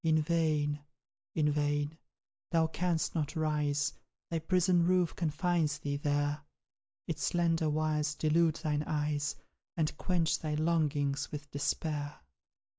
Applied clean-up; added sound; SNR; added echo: none; none; none; none.